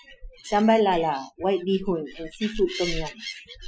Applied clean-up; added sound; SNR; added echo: classical method Wiener filter.